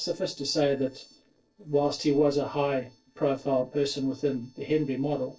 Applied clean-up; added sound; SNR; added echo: neural separator model SepFormer DNS4.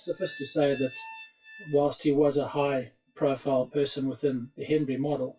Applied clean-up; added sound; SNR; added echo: classical method WPE with log-MMSE.